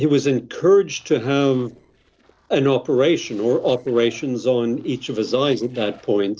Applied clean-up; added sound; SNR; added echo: neural separator model SepFormer DNS4.